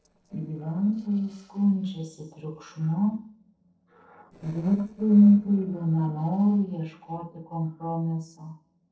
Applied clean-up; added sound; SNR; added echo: neural separator model SepFormer DNS4.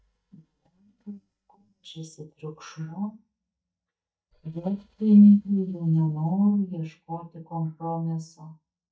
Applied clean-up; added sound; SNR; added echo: neural mask model DeepFilterNet 3.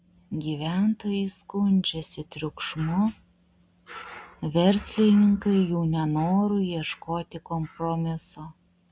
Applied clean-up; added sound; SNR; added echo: none; none; none; none.